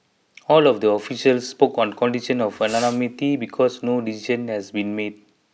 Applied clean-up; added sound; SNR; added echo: none; Fireworks; 19 dB; none.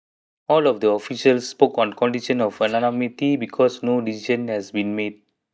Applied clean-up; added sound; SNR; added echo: neural mask model DeepFilterNet 3.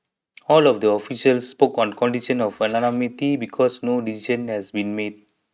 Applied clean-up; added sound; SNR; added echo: neural mask model RNNoise.